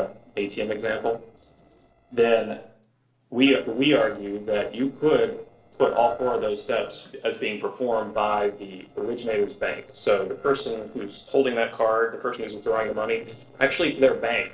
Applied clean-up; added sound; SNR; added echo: neural separator model SepFormer DNS4.